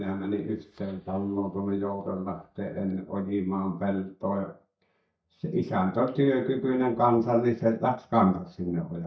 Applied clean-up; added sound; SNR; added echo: neural mask model DeepFilterNet 3.